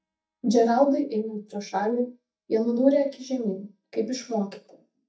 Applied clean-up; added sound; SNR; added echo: neural mask model DeepFilterNet 3.